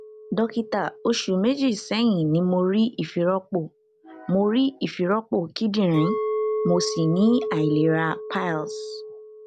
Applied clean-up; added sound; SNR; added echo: none; Chink, clink; 9 dB; none.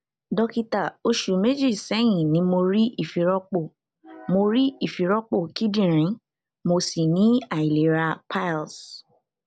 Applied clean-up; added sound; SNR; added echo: none; none; none; none.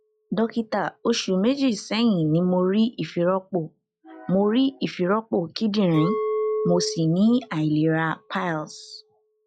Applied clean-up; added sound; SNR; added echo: classical method log-MMSE.